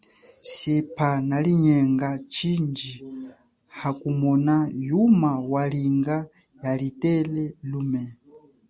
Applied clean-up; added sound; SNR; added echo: none; none; none; none.